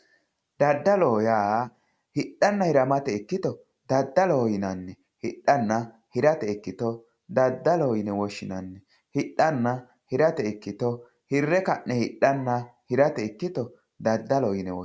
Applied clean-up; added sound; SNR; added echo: none; none; none; none.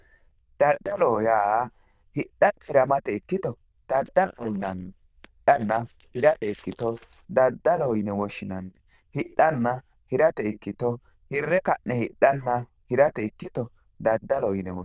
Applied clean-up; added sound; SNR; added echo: neural diffusion model UNIVERSE++.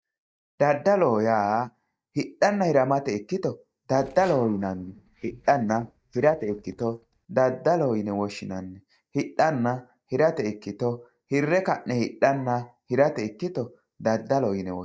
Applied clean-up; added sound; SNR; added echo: neural mask model DeepFilterNet 3.